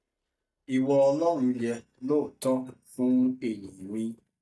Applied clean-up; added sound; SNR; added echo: neural mask model DeepFilterNet 3.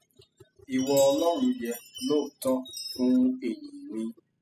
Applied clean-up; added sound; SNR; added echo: classical method spectral subtraction.